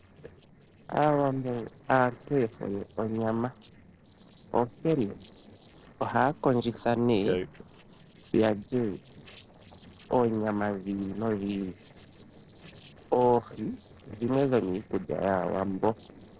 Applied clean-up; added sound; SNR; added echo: neural separator model SepFormer DNS4.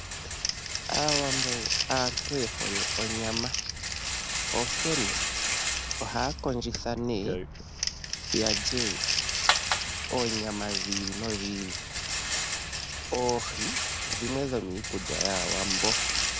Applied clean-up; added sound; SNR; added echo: none; Crumpling, crinkling + Rattle; -3 dB; none.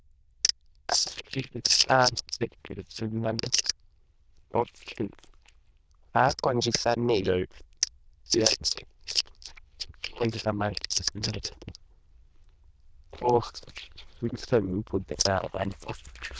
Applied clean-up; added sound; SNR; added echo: neural diffusion model UNIVERSE++.